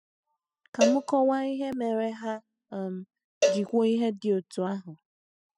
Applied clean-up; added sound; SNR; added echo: classical method spectral subtraction.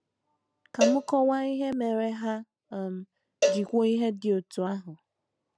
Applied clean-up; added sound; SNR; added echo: none; Cowbell; 4 dB; none.